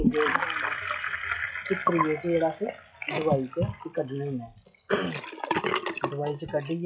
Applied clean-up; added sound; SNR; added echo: classical method log-MMSE.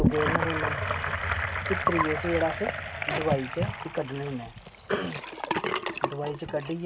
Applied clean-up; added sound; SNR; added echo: none; Sink (filling or washing) / Gurgling; -2 dB; none.